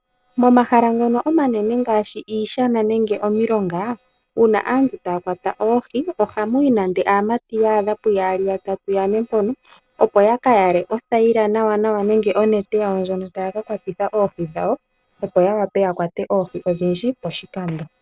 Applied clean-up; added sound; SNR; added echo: neural separator model SepFormer DNS4.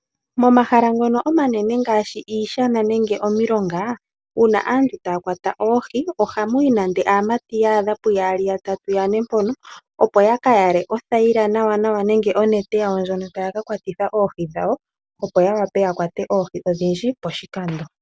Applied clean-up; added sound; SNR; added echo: none; none; none; none.